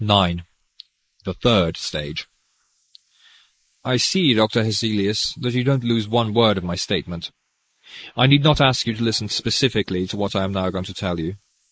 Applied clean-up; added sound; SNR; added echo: neural mask model Resemble Enhance denoiser.